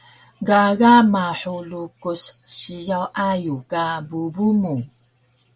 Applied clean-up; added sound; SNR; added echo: none; none; none; none.